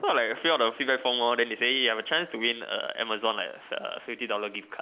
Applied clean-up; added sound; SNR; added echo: none; none; none; none.